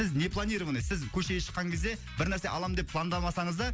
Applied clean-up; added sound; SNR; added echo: none; none; none; none.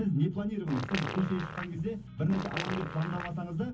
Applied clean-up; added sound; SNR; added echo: none; Fart; 8 dB; reverberation time 0.3 s.